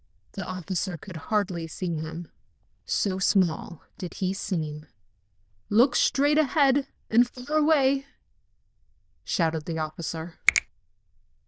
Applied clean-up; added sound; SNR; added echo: neural diffusion model UNIVERSE++.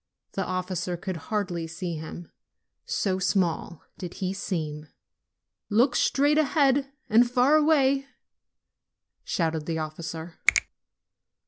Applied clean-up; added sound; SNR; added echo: none; Finger snapping; 4 dB; none.